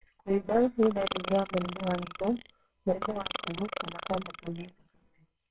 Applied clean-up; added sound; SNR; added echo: neural separator model SepFormer WHAMR!.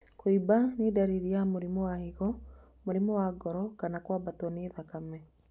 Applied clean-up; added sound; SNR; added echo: none; none; none; none.